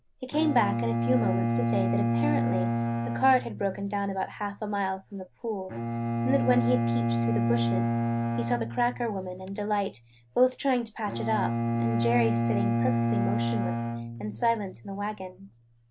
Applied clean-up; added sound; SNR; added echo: none; Bowed string instrument; -1 dB; none.